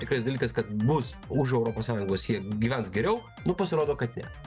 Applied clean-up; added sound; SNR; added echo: none; Drum kit; 17 dB; none.